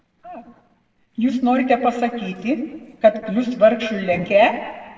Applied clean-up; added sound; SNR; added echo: neural separator model SepFormer DNS4.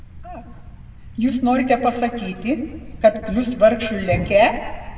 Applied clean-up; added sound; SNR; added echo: none; Thump, thud; 13 dB; reverberation time 1.4 s.